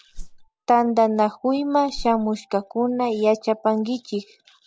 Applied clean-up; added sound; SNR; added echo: none; Whoosh, swoosh, swish; 12 dB; none.